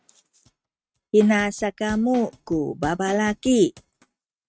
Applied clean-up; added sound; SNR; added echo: neural mask model RNNoise.